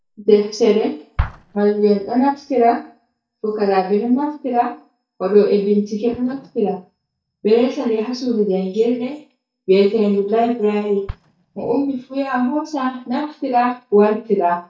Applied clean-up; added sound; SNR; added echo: neural mask model DeepFilterNet 3.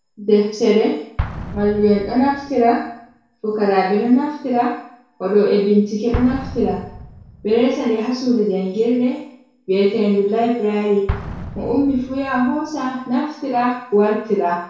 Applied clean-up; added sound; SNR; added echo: none; Explosion; 15 dB; reverberation time 0.6 s.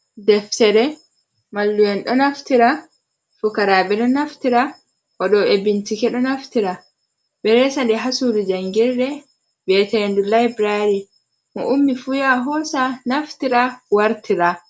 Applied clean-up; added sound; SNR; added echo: none; none; none; none.